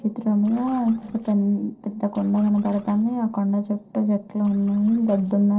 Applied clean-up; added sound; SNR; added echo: neural separator model SepFormer DNS4.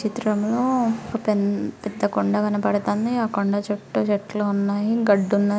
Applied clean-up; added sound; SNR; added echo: none; none; none; none.